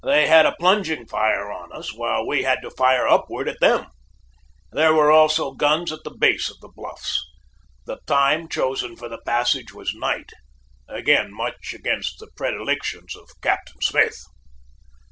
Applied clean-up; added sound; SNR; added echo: none; none; none; none.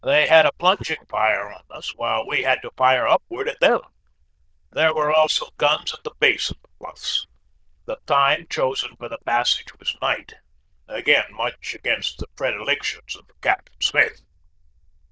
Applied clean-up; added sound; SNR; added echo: neural diffusion model UNIVERSE++.